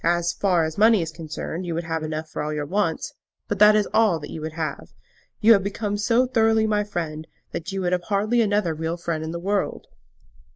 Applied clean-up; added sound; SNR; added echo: neural mask model Resemble Enhance denoiser.